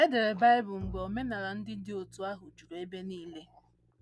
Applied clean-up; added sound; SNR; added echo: none; Bowed string instrument; 17 dB; none.